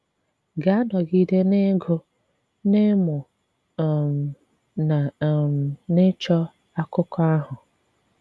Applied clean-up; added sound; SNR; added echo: none; none; none; none.